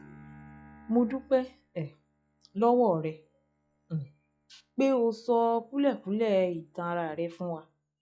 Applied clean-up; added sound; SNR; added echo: classical method log-MMSE.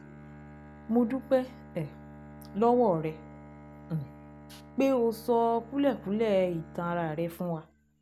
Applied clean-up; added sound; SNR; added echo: none; Bowed string instrument; 18 dB; none.